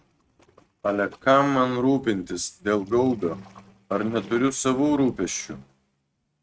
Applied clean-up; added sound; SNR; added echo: neural mask model RNNoise.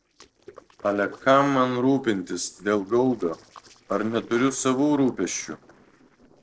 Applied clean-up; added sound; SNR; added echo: neural separator model SepFormer DNS4.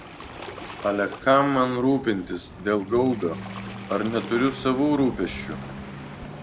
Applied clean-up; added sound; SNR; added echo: none; Waves, surf; 12 dB; none.